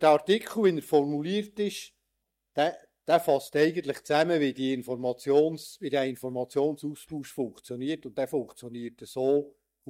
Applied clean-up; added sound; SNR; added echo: neural mask model DeepFilterNet 3.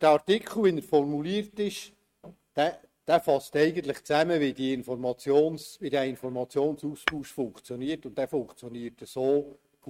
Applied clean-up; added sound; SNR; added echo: neural mask model RNNoise.